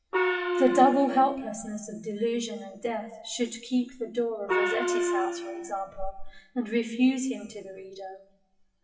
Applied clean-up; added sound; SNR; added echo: classical method WPE with log-MMSE.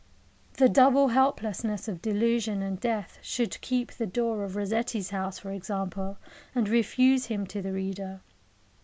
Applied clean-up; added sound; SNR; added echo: none; none; none; none.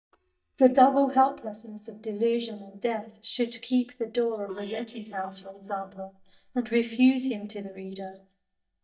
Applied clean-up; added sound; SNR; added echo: neural mask model DeepFilterNet 3.